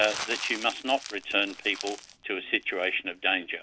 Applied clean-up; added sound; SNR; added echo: none; Crumpling, crinkling; 12 dB; none.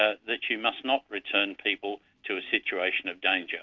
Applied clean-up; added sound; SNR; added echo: none; none; none; none.